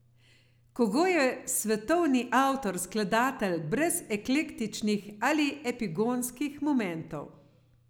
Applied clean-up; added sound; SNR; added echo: none; none; none; none.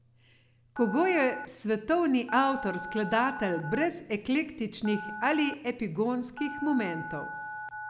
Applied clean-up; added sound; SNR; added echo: none; Telephone; 12 dB; none.